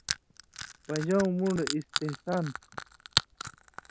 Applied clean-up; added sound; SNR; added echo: none; Crushing; 4 dB; none.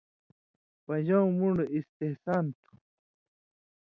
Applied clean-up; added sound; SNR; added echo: none; none; none; none.